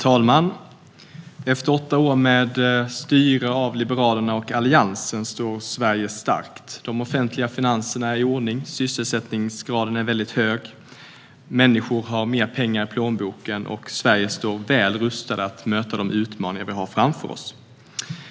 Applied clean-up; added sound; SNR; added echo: none; none; none; none.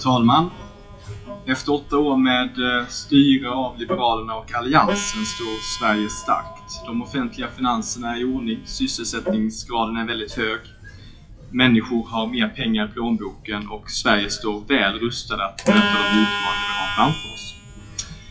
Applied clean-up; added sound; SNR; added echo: classical method WPE with log-MMSE.